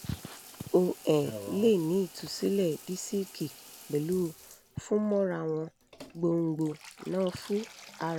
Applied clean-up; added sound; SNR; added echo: none; Bathtub (filling or washing) / Water tap, faucet; 18 dB; none.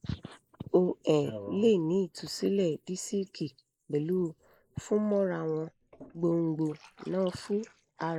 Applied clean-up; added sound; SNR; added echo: neural mask model Resemble Enhance denoiser.